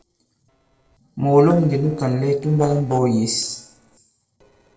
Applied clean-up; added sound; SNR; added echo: neural separator model SepFormer DNS4.